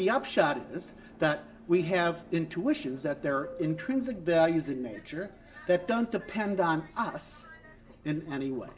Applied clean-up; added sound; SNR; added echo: none; Subway, metro, underground; 20 dB; reverberation time 0.4 s.